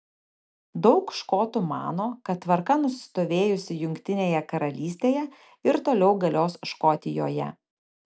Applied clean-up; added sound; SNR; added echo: none; none; none; none.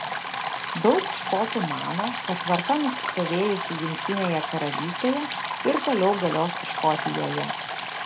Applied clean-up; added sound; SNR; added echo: none; Stream; 3 dB; none.